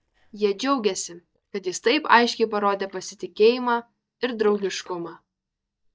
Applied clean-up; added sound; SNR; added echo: neural mask model DeepFilterNet 3.